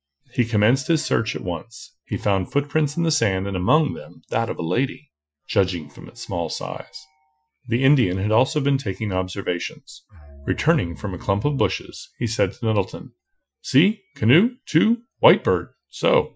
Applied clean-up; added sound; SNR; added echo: classical method Wiener filter.